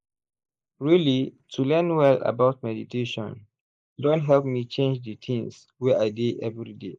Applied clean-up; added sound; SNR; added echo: neural mask model Resemble Enhance denoiser.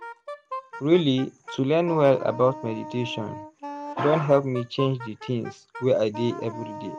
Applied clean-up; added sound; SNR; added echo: none; Wind instrument, woodwind instrument; 13 dB; none.